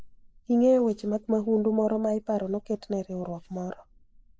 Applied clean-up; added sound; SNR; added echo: neural mask model Resemble Enhance denoiser.